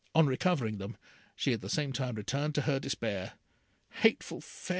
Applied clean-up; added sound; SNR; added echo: none; none; none; none.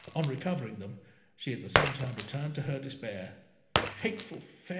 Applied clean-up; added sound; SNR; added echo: none; Shatter; -3 dB; reverberation time 1.1 s.